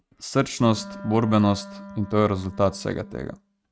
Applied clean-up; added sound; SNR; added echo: neural mask model RNNoise.